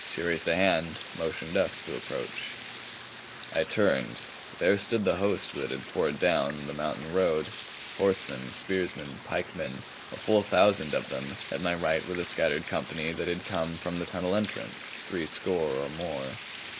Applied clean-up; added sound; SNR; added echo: neural mask model Resemble Enhance denoiser.